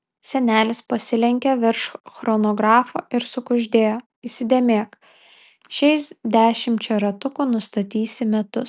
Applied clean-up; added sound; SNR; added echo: none; none; none; none.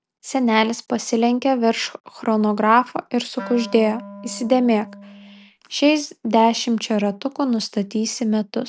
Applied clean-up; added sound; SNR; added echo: none; Wind instrument, woodwind instrument; 17 dB; none.